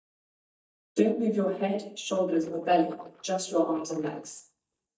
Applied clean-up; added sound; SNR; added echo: neural mask model DeepFilterNet 3.